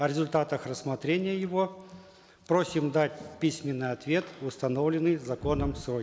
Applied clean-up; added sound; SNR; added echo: none; none; none; none.